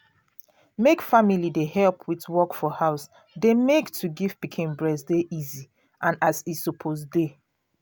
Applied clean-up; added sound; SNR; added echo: none; none; none; none.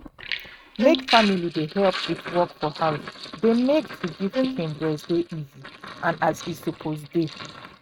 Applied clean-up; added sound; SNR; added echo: neural mask model RNNoise.